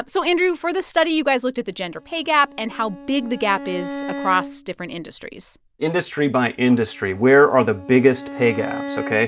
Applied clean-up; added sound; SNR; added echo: none; Bowed string instrument; 14 dB; none.